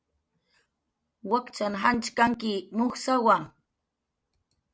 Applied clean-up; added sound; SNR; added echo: none; none; none; none.